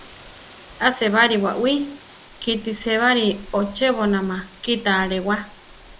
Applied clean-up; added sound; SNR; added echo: none; Rain; 20 dB; none.